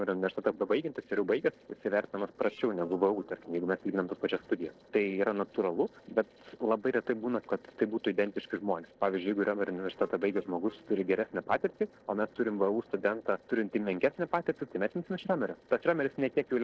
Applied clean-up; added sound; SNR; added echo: neural separator model SepFormer DNS4.